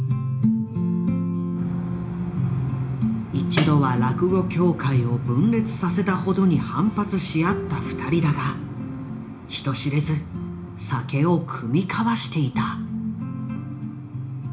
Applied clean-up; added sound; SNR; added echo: none; Tambourine; 12 dB; reverberation time 0.4 s.